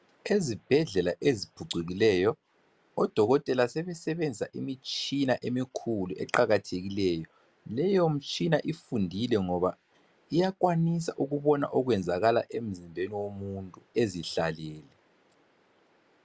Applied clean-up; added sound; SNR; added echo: none; none; none; none.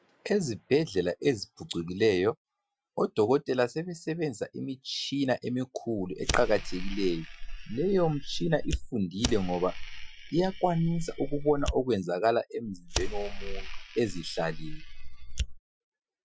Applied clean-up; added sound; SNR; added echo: classical method Wiener filter.